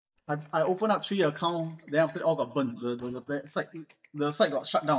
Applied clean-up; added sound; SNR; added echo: neural mask model DeepFilterNet 3.